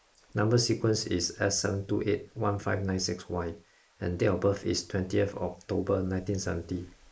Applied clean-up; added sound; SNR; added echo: neural mask model Resemble Enhance denoiser.